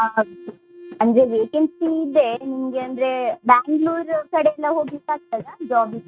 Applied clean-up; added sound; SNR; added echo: neural mask model RNNoise.